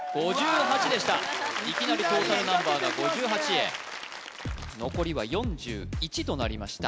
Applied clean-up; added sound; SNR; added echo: none; none; none; none.